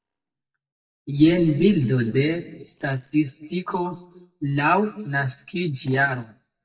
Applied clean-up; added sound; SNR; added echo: neural mask model DeepFilterNet 3.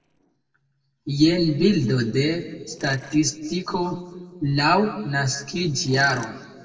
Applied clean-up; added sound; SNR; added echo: neural separator model SepFormer DNS4.